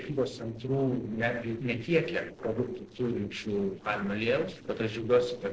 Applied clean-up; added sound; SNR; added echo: neural separator model SepFormer DNS4.